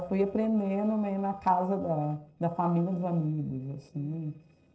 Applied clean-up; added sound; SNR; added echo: neural separator model SepFormer DNS4.